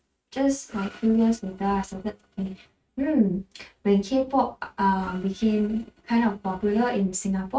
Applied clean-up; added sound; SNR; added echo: neural mask model RNNoise.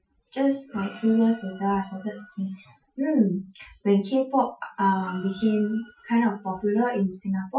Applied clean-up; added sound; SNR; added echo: classical method Wiener filter.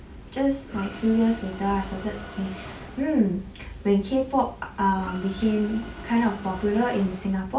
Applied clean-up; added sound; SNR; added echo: none; Mechanisms; 17 dB; none.